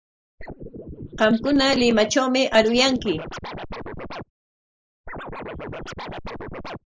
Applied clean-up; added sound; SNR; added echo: neural mask model Resemble Enhance denoiser.